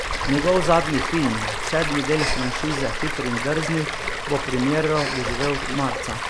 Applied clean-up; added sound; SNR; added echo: none; Breathing + Stream; 2 dB; none.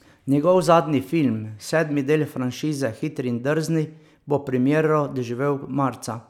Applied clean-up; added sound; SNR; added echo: none; none; none; none.